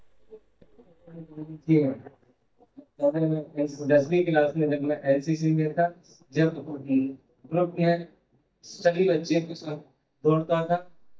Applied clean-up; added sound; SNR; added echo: neural mask model DeepFilterNet 3.